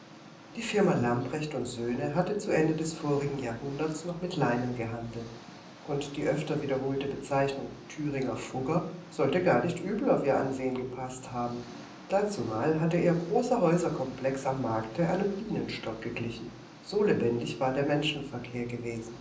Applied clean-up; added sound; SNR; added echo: none; Engine; 19 dB; reverberation time 0.6 s.